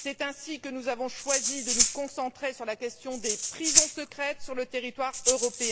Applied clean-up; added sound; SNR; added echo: none; Rattle (instrument); -3 dB; none.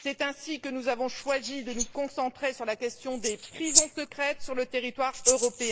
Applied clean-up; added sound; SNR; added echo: neural mask model Resemble Enhance denoiser.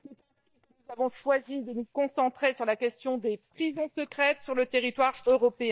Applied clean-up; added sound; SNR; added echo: neural mask model DeepFilterNet 3.